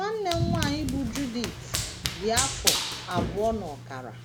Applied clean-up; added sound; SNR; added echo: none; Run; 0 dB; none.